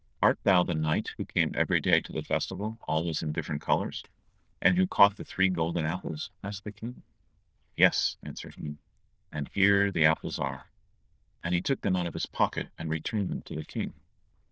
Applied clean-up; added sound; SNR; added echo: neural diffusion model UNIVERSE++.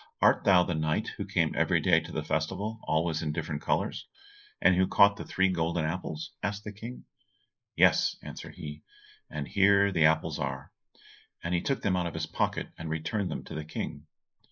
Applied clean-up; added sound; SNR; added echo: neural mask model Resemble Enhance denoiser.